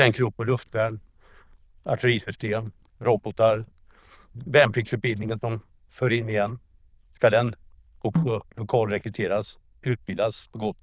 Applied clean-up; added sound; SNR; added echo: neural diffusion model UNIVERSE++.